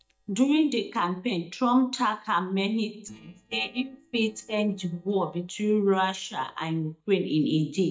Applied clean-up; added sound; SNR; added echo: neural mask model DeepFilterNet 3.